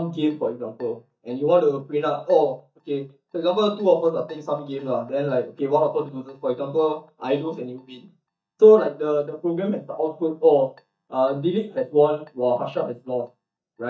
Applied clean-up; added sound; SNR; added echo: neural mask model DeepFilterNet 3.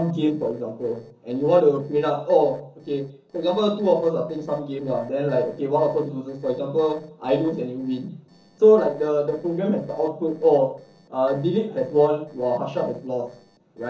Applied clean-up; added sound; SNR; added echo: neural separator model SepFormer DNS4.